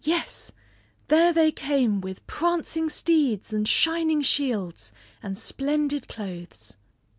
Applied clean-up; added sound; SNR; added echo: none; none; none; none.